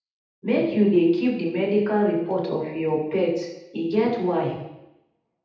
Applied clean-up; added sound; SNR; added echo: none; none; none; reverberation time 0.8 s.